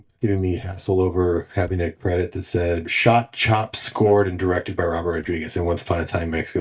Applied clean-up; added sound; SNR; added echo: neural mask model DeepFilterNet 3.